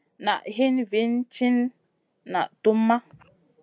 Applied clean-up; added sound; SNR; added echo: none; none; none; none.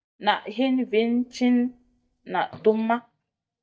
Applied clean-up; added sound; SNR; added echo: neural mask model DeepFilterNet 3.